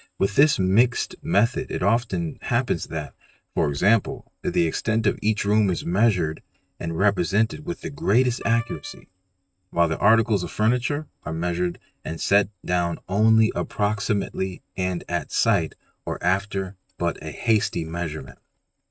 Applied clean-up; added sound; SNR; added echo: neural mask model RNNoise.